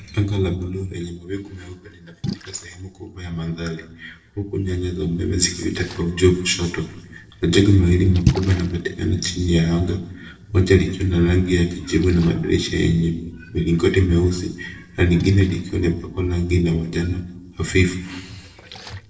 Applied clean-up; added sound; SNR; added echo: neural separator model SepFormer DNS4.